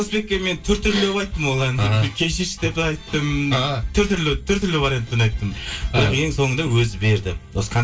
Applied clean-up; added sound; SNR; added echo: none; none; none; reverberation time 0.2 s.